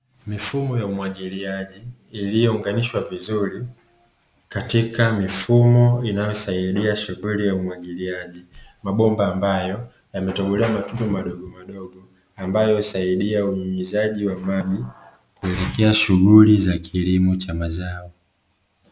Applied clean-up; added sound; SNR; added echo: none; none; none; none.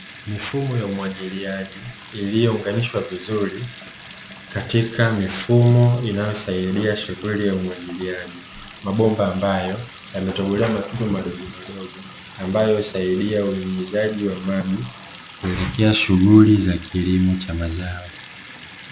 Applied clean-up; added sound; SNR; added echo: none; Bathtub (filling or washing) / Sink (filling or washing) / Water tap, faucet; 17 dB; none.